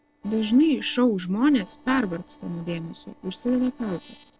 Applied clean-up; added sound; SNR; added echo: neural separator model SepFormer DNS4.